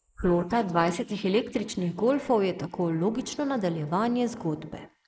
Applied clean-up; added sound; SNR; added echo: neural mask model Resemble Enhance denoiser.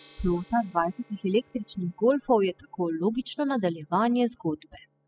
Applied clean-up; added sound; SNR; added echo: classical method spectral subtraction.